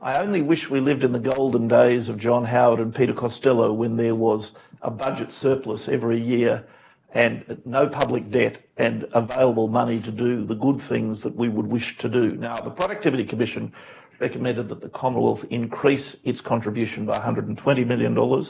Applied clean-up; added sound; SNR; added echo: none; none; none; none.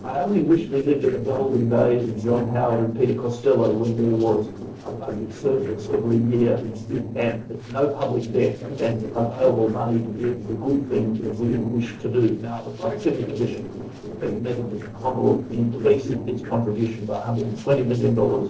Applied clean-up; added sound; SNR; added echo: neural separator model SepFormer DNS4.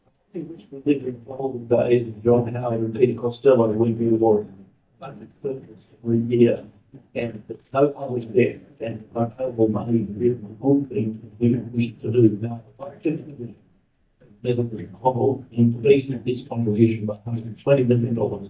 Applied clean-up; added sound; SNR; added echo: neural mask model DeepFilterNet 3.